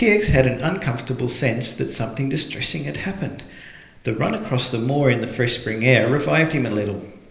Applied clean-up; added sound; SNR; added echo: none; none; none; reverberation time 0.8 s.